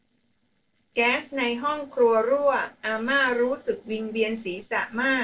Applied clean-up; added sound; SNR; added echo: neural separator model SepFormer DNS4.